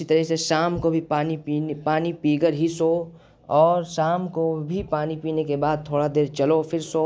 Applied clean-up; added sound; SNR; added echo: none; none; none; none.